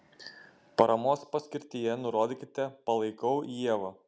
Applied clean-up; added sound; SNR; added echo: none; none; none; none.